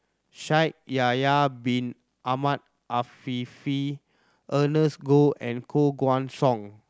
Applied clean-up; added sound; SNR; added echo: none; none; none; none.